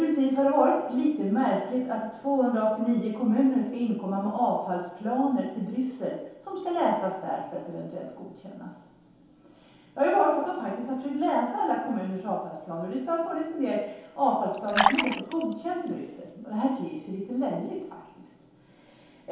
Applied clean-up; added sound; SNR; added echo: none; Fill (with liquid); 2 dB; reverberation time 0.8 s.